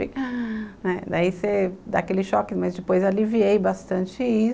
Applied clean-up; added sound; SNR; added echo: none; none; none; none.